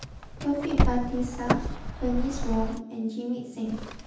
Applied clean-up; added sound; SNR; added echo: none; Car; -1 dB; reverberation time 0.9 s.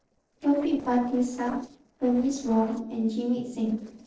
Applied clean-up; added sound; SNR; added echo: neural separator model SepFormer DNS4.